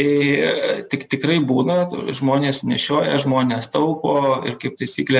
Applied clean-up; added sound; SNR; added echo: none; none; none; none.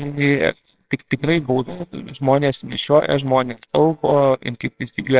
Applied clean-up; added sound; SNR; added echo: neural separator model SepFormer WHAMR!.